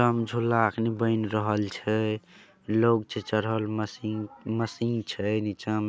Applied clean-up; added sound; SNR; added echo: none; none; none; none.